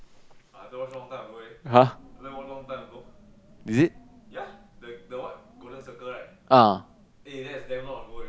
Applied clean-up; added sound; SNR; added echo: none; Wind; 19 dB; none.